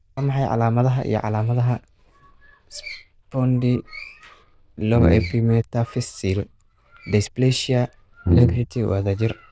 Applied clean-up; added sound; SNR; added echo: neural diffusion model UNIVERSE++.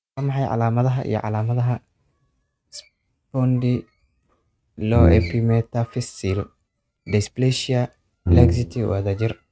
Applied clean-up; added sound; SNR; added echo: neural mask model RNNoise.